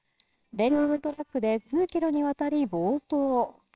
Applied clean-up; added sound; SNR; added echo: neural separator model SepFormer WHAMR!.